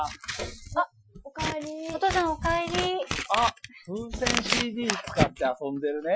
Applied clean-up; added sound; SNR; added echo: classical method Wiener filter.